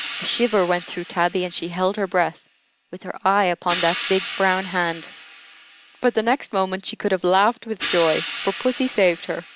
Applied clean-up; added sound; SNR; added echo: none; Hi-hat; 8 dB; none.